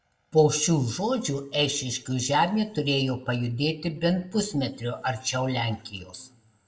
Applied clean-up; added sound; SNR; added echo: none; none; none; reverberation time 0.5 s.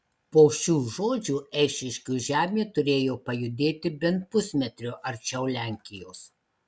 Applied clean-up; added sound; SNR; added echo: none; none; none; none.